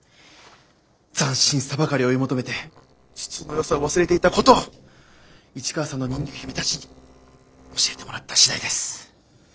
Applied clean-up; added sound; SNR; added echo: neural separator model SepFormer DNS4.